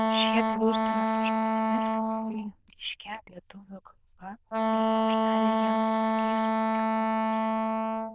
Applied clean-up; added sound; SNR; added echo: neural diffusion model UNIVERSE++.